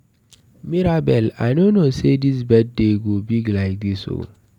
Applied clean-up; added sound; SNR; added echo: none; none; none; none.